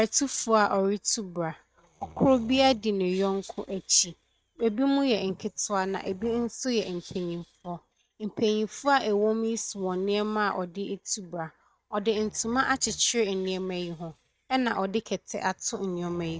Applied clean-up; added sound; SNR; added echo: neural mask model RNNoise.